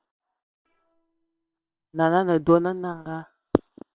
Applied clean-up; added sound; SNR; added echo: neural separator model SepFormer WHAM!.